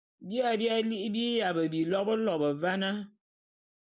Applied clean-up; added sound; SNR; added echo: none; none; none; none.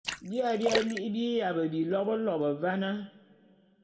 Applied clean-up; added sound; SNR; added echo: none; Splash, splatter; 7 dB; reverberation time 1.4 s.